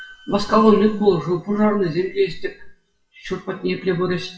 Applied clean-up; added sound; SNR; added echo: classical method WPE with log-MMSE.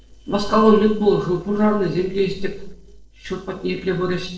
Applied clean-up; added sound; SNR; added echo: neural separator model SepFormer DNS4.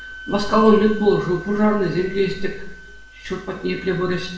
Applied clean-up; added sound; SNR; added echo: none; Wind instrument, woodwind instrument; 18 dB; reverberation time 0.7 s.